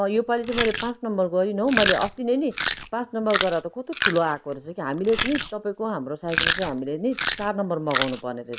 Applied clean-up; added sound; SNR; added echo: none; Chewing, mastication; 2 dB; none.